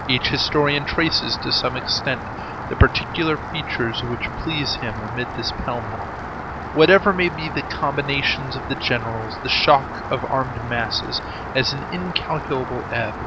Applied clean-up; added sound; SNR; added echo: none; Rain; 7 dB; none.